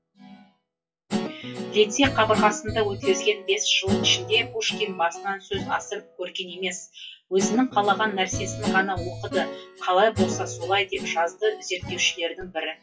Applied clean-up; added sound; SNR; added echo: classical method WPE with log-MMSE.